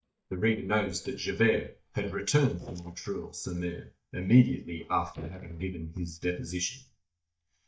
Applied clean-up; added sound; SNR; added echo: neural mask model DeepFilterNet 3.